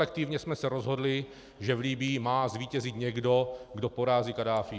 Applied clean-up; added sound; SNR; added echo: none; none; none; none.